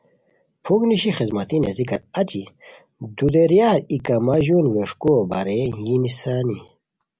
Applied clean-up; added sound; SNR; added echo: none; none; none; none.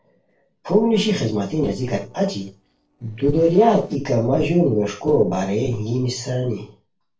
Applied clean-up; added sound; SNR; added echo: neural separator model SepFormer DNS4.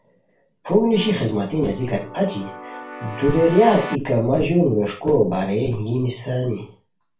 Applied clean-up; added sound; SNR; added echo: none; Keyboard (musical); 14 dB; reverberation time 0.3 s.